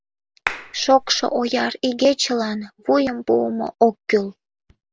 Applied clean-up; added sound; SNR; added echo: none; Clapping; 11 dB; none.